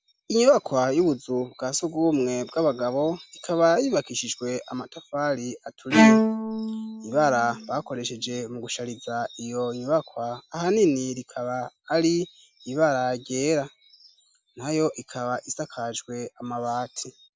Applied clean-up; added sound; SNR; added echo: none; Bowed string instrument; -2 dB; none.